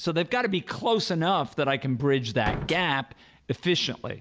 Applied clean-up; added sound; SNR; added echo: none; Slam; 5 dB; none.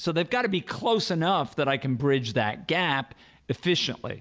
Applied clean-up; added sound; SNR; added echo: none; none; none; none.